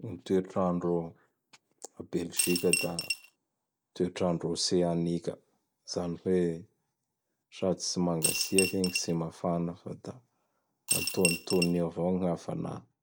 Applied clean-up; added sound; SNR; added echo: none; Coin (dropping) / Glass; 0 dB; none.